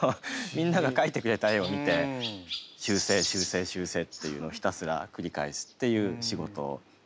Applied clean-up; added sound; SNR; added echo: none; Chirp, tweet; 11 dB; none.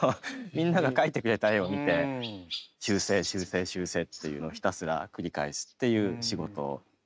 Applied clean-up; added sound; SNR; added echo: neural mask model RNNoise.